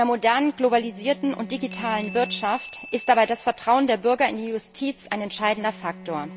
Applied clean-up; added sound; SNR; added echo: none; Glass / Bell + Bowed string instrument; 17 dB; none.